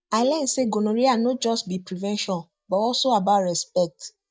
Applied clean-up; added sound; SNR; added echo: neural mask model DeepFilterNet 3.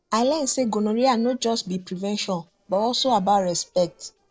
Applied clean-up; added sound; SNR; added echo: neural separator model SepFormer DNS4.